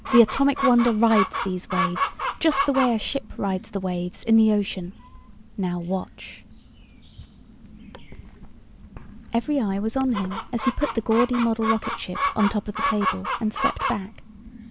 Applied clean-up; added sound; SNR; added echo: none; Chicken, rooster; 6 dB; none.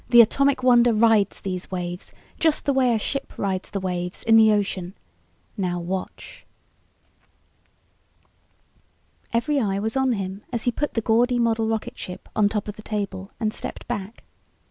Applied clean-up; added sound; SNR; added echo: none; none; none; none.